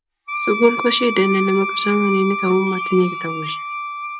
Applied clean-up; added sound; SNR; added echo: none; Wind instrument, woodwind instrument; 6 dB; none.